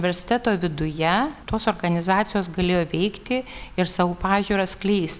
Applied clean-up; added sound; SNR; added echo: none; none; none; none.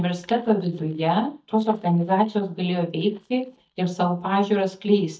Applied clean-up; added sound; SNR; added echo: neural mask model DeepFilterNet 3.